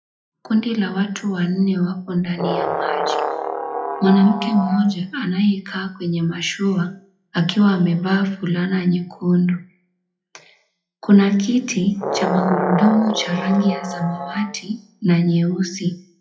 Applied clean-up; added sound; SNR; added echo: classical method WPE with log-MMSE.